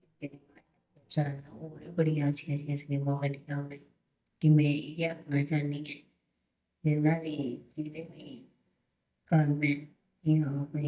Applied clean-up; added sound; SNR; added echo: neural mask model DeepFilterNet 3.